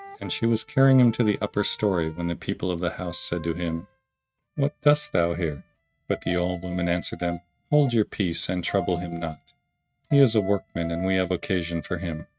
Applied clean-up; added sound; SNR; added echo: neural mask model RNNoise.